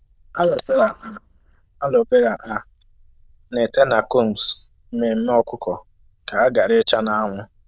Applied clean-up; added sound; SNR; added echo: neural diffusion model UNIVERSE++.